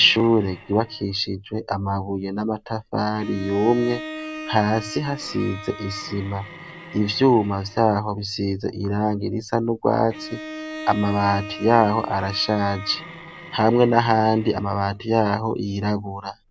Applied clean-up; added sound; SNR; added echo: none; Bowed string instrument; 16 dB; none.